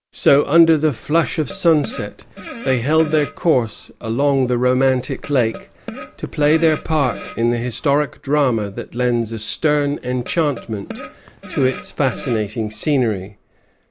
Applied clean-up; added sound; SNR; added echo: none; Fart; 15 dB; none.